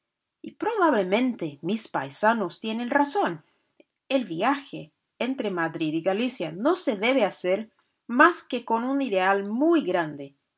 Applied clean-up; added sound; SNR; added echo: none; none; none; none.